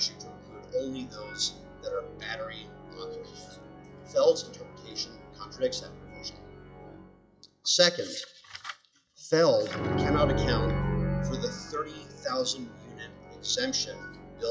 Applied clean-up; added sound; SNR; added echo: classical method log-MMSE.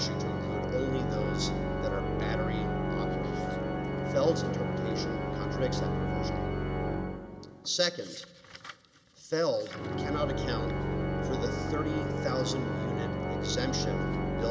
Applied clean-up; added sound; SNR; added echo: none; Organ; -4 dB; none.